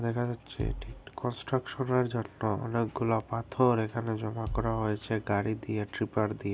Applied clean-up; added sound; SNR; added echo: none; Bass drum; 12 dB; none.